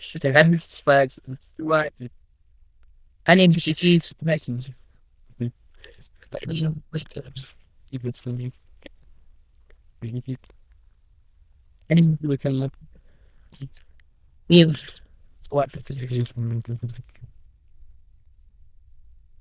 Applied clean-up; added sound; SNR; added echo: neural diffusion model UNIVERSE++.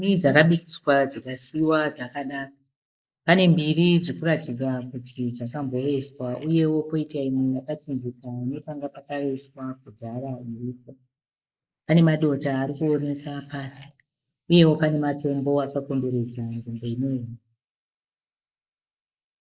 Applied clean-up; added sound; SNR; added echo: neural mask model Resemble Enhance denoiser.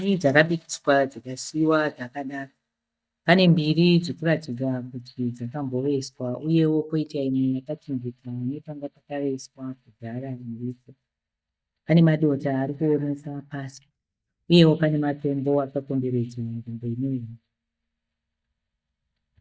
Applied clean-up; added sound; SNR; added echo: neural mask model DeepFilterNet 3.